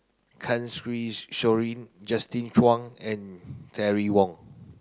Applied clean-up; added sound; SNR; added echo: none; none; none; none.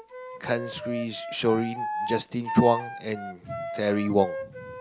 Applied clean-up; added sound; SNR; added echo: none; Wind instrument, woodwind instrument; 7 dB; none.